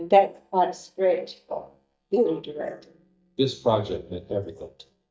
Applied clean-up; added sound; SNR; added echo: neural mask model DeepFilterNet 3.